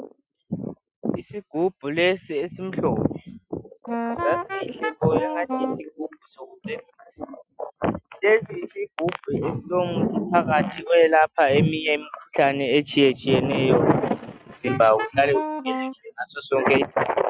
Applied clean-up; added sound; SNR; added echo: neural mask model RNNoise.